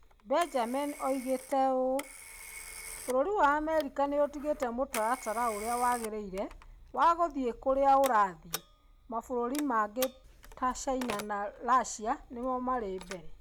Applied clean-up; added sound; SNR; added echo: none; Telephone; 15 dB; none.